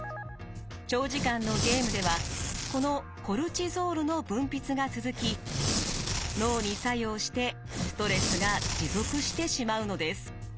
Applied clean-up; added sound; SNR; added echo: none; Tearing; 1 dB; none.